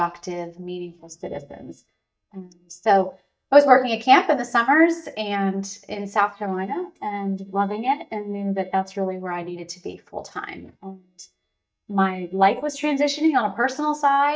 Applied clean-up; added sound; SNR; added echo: neural mask model DeepFilterNet 3.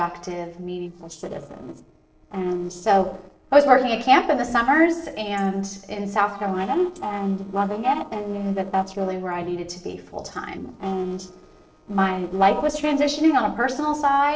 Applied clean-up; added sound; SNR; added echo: neural separator model SepFormer DNS4.